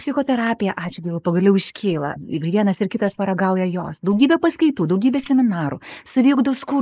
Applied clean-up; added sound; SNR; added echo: neural mask model Resemble Enhance denoiser.